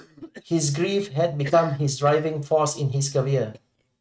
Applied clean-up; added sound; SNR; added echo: neural mask model RNNoise.